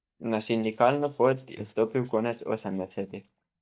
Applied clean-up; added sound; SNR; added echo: neural mask model DeepFilterNet 3.